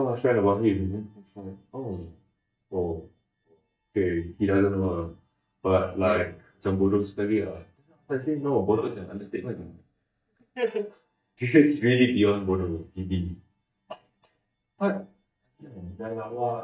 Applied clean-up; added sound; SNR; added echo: neural mask model DeepFilterNet 3.